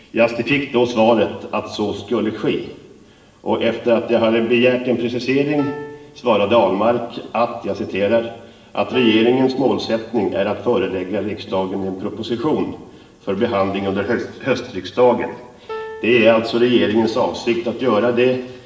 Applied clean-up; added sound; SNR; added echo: none; Piano; 16 dB; reverberation time 1.4 s.